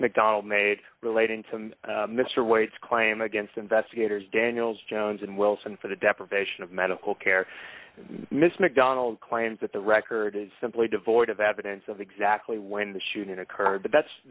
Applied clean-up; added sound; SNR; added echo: none; none; none; none.